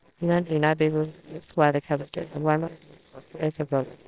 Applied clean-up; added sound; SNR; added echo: neural separator model SepFormer WHAMR!.